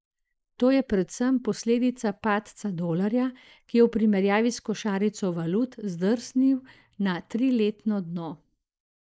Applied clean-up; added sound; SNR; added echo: neural mask model Resemble Enhance denoiser.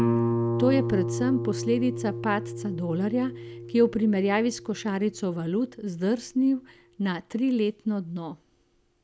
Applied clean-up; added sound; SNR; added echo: none; Guitar; 5 dB; none.